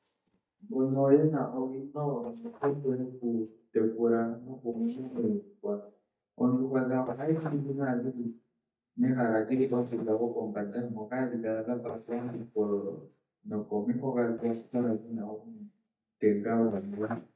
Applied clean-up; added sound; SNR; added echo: neural mask model DeepFilterNet 3.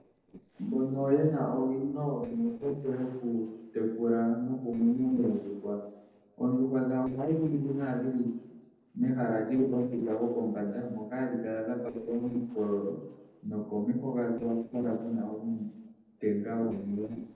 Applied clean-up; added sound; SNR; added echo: neural separator model SepFormer DNS4.